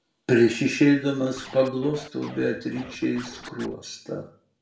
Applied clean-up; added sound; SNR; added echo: none; Scratching (performance technique); 18 dB; reverberation time 0.4 s.